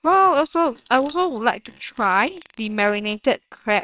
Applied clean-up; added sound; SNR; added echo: neural separator model SepFormer WHAMR!.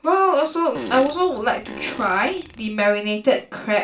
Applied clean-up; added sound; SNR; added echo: none; Fart; 15 dB; reverberation time 0.3 s.